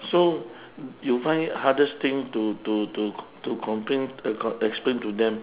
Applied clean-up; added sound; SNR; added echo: none; none; none; none.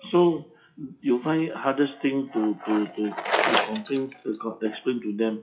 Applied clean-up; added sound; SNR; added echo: classical method WPE with log-MMSE.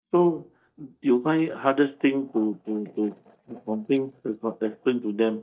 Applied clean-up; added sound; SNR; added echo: neural mask model DeepFilterNet 3.